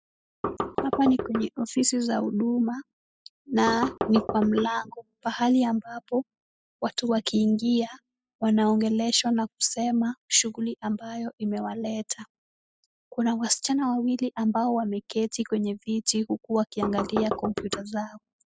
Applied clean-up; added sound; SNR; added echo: classical method spectral subtraction.